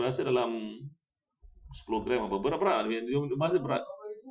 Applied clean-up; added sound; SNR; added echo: classical method Wiener filter.